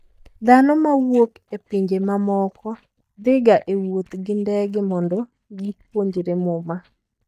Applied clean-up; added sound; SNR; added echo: neural mask model DeepFilterNet 3.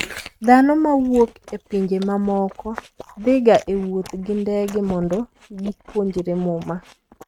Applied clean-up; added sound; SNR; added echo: neural mask model RNNoise.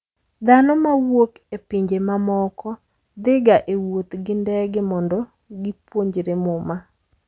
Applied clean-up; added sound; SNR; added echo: none; none; none; none.